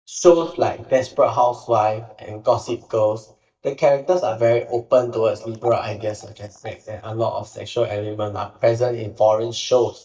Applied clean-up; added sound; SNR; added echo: neural mask model DeepFilterNet 3.